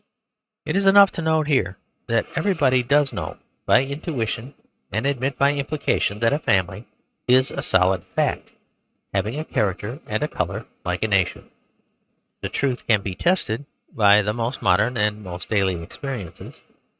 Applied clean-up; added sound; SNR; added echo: neural mask model RNNoise.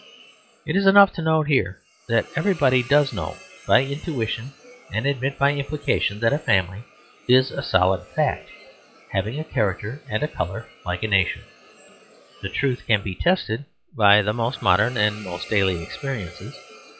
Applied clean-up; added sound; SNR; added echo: classical method log-MMSE.